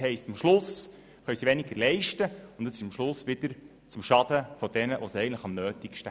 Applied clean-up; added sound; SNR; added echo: none; none; none; none.